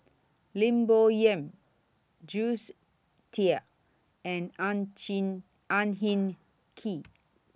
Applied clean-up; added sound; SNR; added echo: none; none; none; none.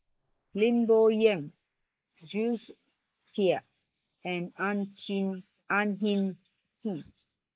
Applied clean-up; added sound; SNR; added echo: neural mask model Resemble Enhance denoiser.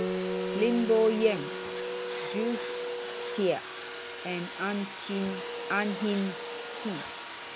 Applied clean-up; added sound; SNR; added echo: none; Domestic sounds, home sounds + Guitar; 4 dB; none.